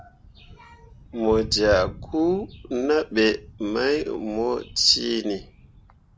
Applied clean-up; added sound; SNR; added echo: none; Thunder; 16 dB; none.